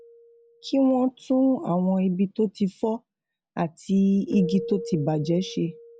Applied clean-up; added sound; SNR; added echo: none; Keyboard (musical); 15 dB; none.